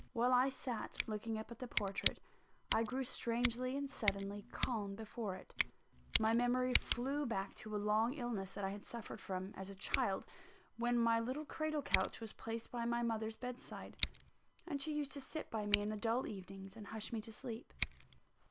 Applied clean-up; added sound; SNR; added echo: none; Scissors; -1 dB; none.